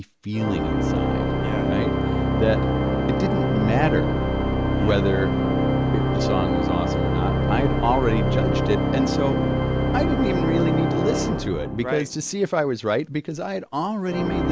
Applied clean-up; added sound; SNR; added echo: none; Organ; -4 dB; none.